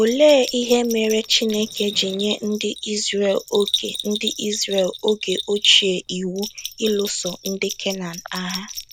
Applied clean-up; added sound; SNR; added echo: none; Bell; 11 dB; none.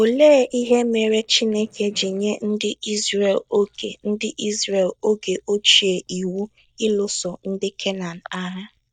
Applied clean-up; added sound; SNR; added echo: neural mask model DeepFilterNet 3.